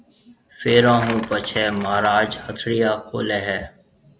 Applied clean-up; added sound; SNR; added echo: none; Skateboard; 12 dB; none.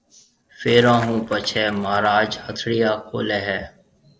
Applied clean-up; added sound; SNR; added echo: neural separator model SepFormer DNS4.